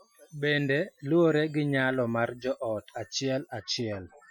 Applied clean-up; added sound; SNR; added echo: classical method Wiener filter.